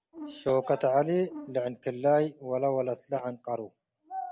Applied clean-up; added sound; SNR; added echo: none; Brass instrument; 18 dB; none.